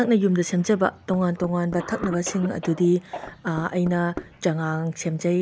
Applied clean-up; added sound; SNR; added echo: none; Knock + Cough; 16 dB; none.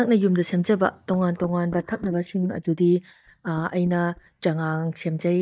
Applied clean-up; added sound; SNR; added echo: neural mask model DeepFilterNet 3.